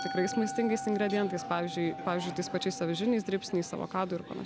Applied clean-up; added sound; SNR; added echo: none; Musical instrument; 10 dB; none.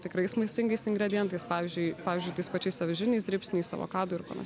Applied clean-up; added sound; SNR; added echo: none; none; none; none.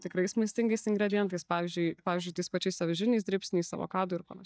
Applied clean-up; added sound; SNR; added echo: neural mask model DeepFilterNet 3.